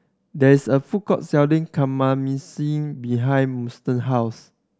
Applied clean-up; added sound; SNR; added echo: none; none; none; none.